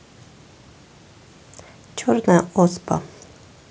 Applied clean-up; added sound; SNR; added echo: none; none; none; none.